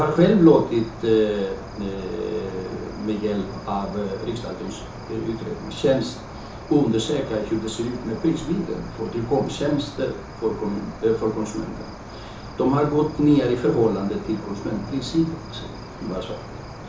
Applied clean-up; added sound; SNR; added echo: none; Cricket; 13 dB; reverberation time 0.7 s.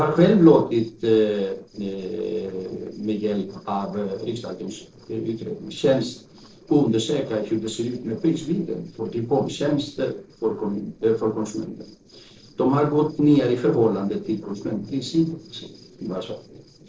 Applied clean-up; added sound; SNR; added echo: neural separator model SepFormer DNS4.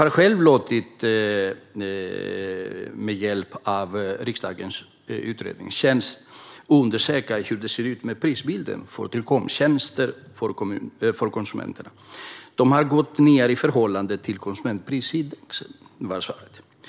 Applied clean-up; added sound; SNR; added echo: none; none; none; none.